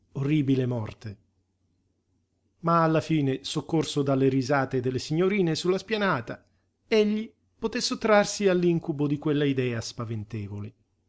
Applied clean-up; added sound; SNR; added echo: none; none; none; none.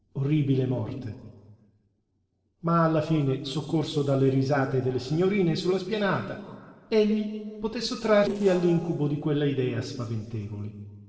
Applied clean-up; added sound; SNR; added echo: neural separator model SepFormer DNS4.